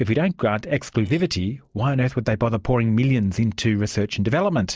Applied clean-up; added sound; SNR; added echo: neural separator model SepFormer DNS4.